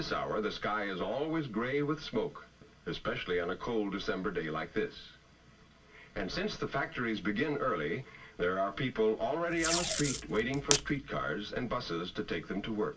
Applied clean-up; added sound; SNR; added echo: none; Packing tape, duct tape; 1 dB; reverberation time 0.2 s.